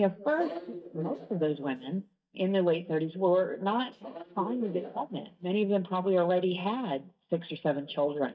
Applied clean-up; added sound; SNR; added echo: neural mask model DeepFilterNet 3.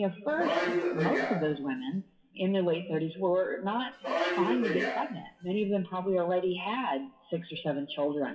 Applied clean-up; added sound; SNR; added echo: classical method WPE with log-MMSE.